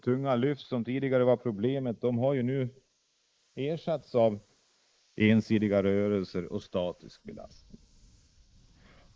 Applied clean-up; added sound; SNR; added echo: neural mask model Resemble Enhance denoiser.